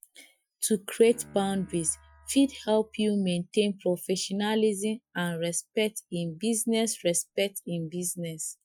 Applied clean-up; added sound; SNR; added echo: classical method Wiener filter.